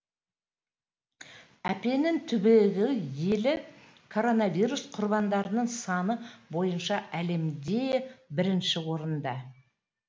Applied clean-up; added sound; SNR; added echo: none; none; none; none.